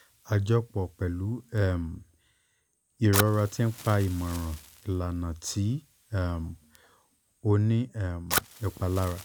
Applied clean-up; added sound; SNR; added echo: none; Fire; 11 dB; none.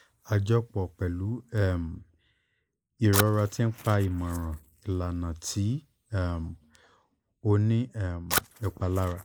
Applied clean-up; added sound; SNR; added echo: neural mask model Resemble Enhance denoiser.